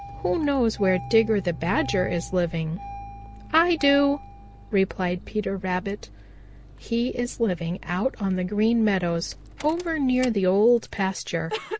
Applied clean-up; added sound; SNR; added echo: none; Engine starting; 15 dB; none.